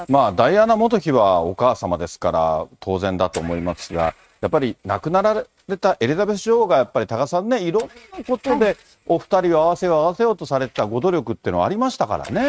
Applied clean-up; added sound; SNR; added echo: neural mask model RNNoise.